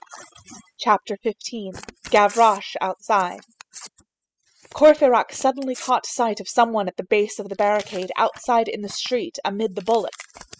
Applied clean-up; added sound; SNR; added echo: classical method spectral subtraction.